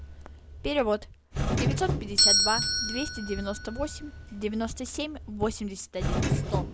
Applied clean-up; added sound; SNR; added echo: none; Doorbell; -3 dB; none.